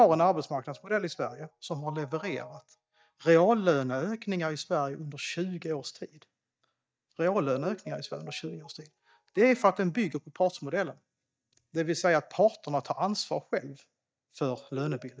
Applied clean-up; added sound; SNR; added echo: neural mask model DeepFilterNet 3.